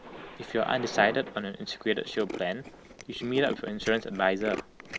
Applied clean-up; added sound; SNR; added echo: none; Tools + Thunder; 11 dB; none.